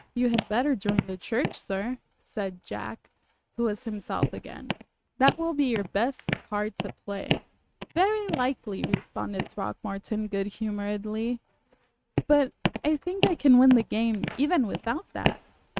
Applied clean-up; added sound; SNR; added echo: neural mask model RNNoise.